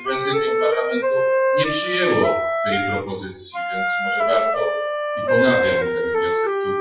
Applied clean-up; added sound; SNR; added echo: classical method WPE with log-MMSE.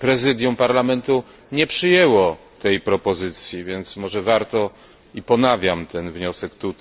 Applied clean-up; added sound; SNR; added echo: none; none; none; none.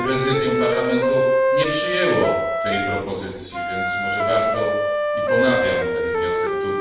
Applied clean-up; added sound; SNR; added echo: none; Wind instrument, woodwind instrument; -4 dB; reverberation time 0.7 s.